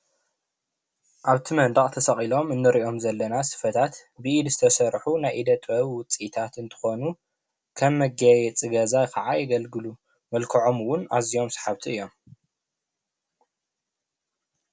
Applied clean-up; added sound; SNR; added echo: none; none; none; none.